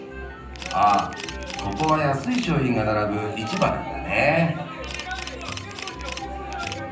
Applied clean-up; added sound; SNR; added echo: none; Camera; 15 dB; reverberation time 0.6 s.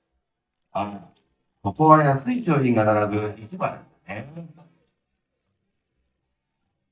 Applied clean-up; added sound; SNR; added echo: neural mask model DeepFilterNet 3.